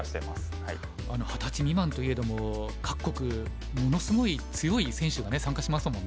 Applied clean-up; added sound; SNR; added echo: none; none; none; none.